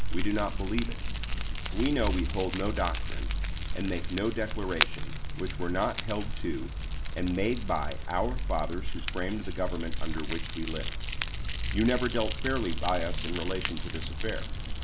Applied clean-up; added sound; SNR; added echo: none; Fire; -3 dB; reverberation time 0.4 s.